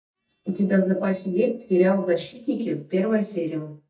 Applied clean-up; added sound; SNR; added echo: neural mask model DeepFilterNet 3.